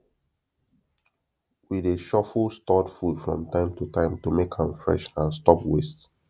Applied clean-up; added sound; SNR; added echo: none; none; none; none.